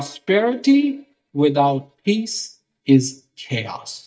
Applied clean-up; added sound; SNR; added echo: neural mask model DeepFilterNet 3.